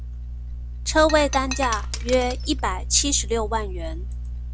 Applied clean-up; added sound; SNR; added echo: none; Shatter; 14 dB; none.